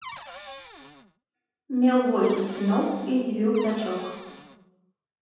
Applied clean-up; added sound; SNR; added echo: none; Cupboard open or close / Door; 15 dB; reverberation time 1.3 s.